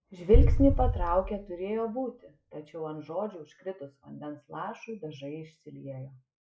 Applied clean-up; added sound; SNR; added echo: classical method log-MMSE.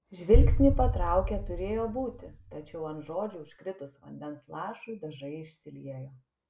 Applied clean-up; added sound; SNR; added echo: none; Boom; -5 dB; none.